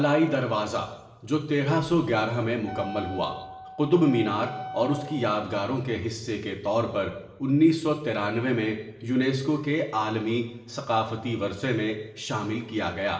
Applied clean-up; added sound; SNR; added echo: none; Wind instrument, woodwind instrument; 13 dB; reverberation time 0.8 s.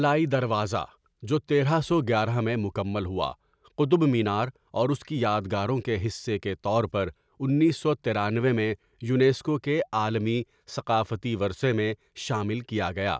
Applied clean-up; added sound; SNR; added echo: none; none; none; none.